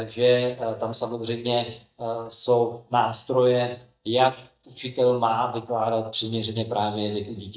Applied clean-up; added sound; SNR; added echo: neural mask model DeepFilterNet 3.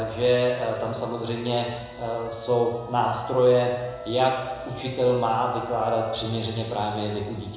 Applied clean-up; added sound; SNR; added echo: none; Wind instrument, woodwind instrument; 18 dB; reverberation time 1.0 s.